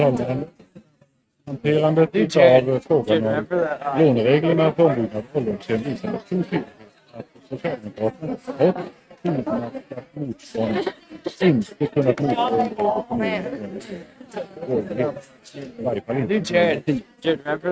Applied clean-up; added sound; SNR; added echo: neural mask model RNNoise.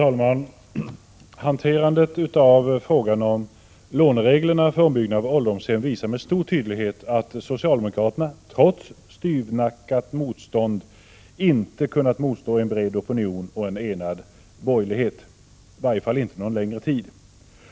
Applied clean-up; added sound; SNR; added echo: none; none; none; none.